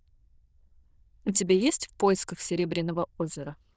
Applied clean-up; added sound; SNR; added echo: neural diffusion model UNIVERSE++.